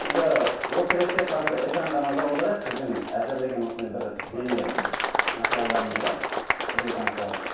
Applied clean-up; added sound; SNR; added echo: none; Applause; 2 dB; reverberation time 0.7 s.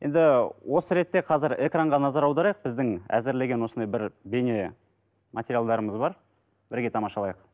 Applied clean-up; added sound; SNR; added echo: none; none; none; none.